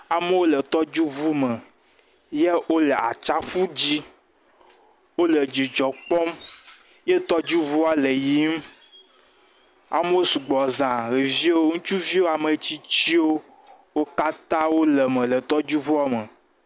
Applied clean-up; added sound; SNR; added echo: none; none; none; none.